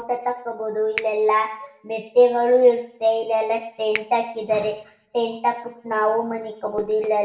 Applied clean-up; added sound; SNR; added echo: none; Finger snapping; 18 dB; reverberation time 0.6 s.